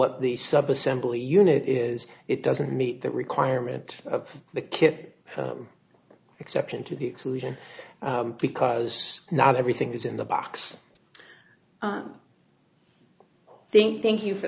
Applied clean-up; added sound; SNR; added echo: none; none; none; none.